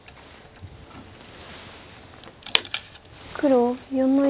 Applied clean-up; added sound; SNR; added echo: none; none; none; none.